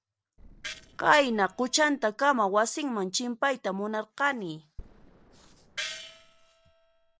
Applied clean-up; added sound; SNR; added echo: neural separator model SepFormer DNS4.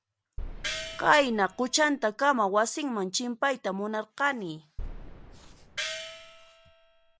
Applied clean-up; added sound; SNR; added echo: none; Boom + Gong; 10 dB; none.